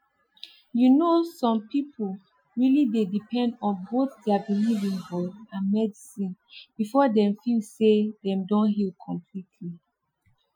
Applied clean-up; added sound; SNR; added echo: classical method Wiener filter.